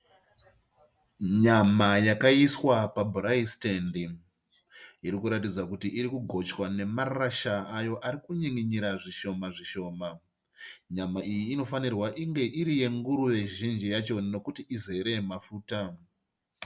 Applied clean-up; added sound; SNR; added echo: none; none; none; none.